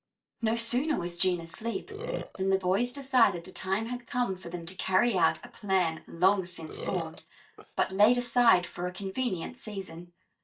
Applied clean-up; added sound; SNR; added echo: neural mask model DeepFilterNet 3.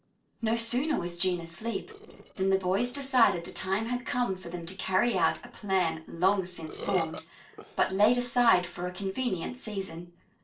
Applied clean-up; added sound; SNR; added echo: neural separator model SepFormer DNS4.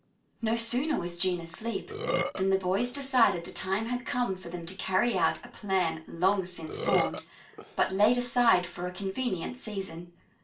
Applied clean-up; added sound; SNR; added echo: none; Burping, eructation; 11 dB; reverberation time 0.3 s.